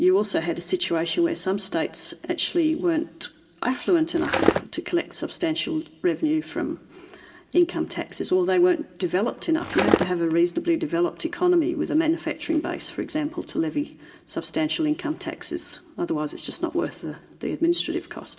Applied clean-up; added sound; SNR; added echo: none; Skateboard; -3 dB; reverberation time 1.0 s.